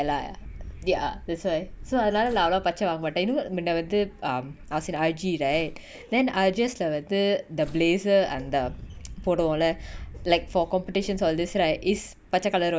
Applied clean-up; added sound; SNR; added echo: none; Slam + Wind; 16 dB; none.